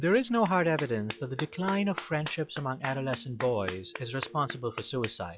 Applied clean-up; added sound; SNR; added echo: classical method log-MMSE.